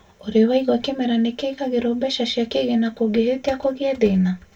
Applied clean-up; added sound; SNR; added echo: none; none; none; reverberation time 0.1 s.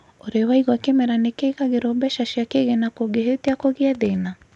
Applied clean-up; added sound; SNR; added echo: none; none; none; none.